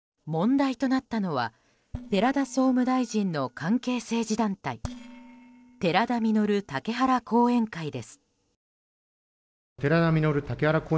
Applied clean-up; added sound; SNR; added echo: neural separator model SepFormer DNS4.